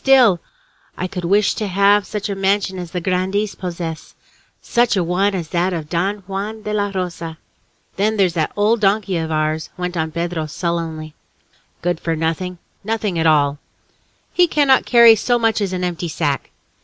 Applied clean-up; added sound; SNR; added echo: none; none; none; none.